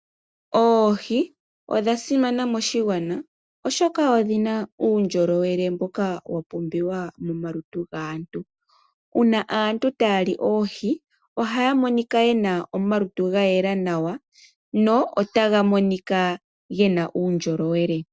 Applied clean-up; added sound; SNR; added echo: none; none; none; none.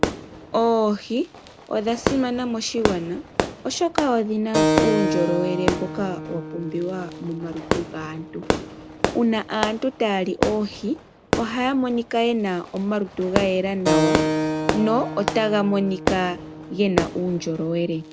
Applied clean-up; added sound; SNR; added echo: none; Fireworks + Keyboard (musical); 2 dB; none.